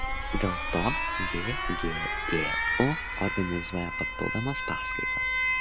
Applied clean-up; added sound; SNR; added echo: none; Alarm; -2 dB; none.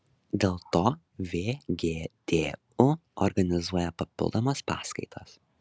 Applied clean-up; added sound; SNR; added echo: none; none; none; none.